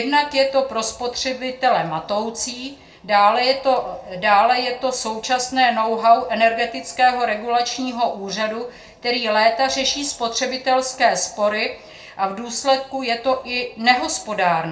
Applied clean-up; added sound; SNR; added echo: none; none; none; reverberation time 0.3 s.